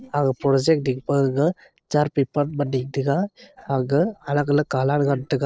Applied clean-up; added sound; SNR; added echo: neural separator model SepFormer DNS4.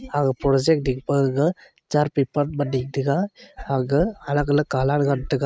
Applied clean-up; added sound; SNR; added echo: neural mask model RNNoise.